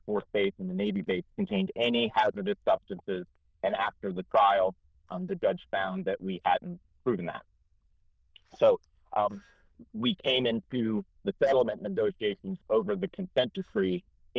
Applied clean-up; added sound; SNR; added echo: neural diffusion model UNIVERSE++.